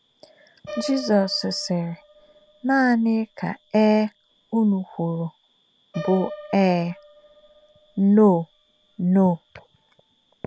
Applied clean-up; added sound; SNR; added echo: none; Piano; 19 dB; none.